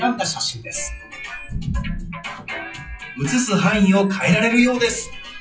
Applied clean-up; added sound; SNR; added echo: classical method WPE with log-MMSE.